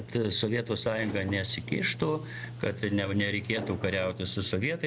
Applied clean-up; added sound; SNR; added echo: none; Sliding door; 11 dB; none.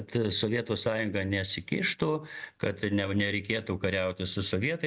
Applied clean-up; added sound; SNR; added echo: none; none; none; none.